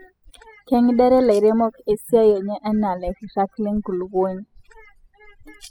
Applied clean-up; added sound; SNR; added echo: classical method spectral subtraction.